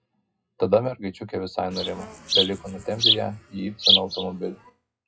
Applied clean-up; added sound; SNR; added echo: classical method WPE with log-MMSE.